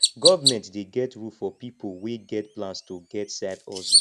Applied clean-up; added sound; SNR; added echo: none; Chirp, tweet; -1 dB; none.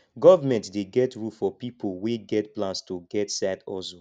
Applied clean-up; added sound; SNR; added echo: none; none; none; none.